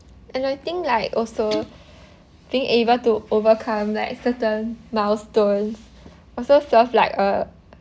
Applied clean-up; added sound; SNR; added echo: none; Guitar; 17 dB; none.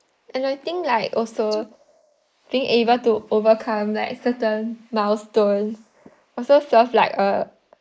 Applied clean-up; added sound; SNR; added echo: neural mask model Resemble Enhance denoiser.